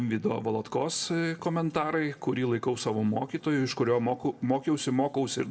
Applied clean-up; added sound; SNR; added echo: none; none; none; reverberation time 0.8 s.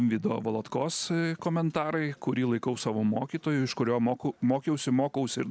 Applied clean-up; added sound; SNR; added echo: none; none; none; none.